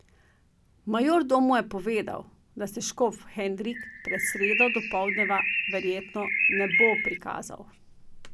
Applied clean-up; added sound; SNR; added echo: none; Bird; -1 dB; none.